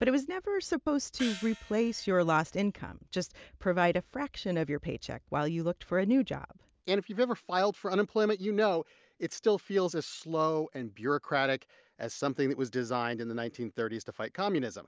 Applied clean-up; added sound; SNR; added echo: none; Gong; 15 dB; none.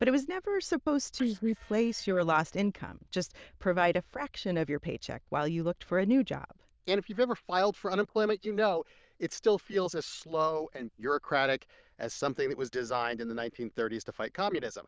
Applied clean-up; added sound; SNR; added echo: neural diffusion model UNIVERSE++.